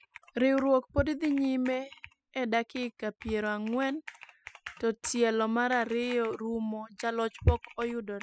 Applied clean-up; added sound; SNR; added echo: classical method spectral subtraction.